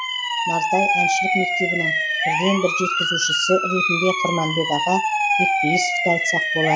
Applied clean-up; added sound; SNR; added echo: classical method log-MMSE.